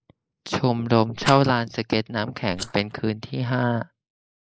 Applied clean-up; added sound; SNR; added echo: neural mask model Resemble Enhance denoiser.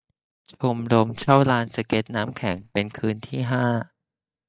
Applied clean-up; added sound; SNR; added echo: neural mask model DeepFilterNet 3.